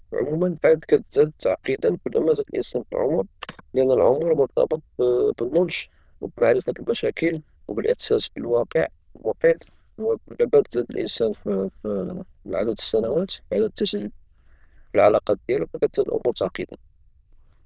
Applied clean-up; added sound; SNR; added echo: neural diffusion model UNIVERSE++.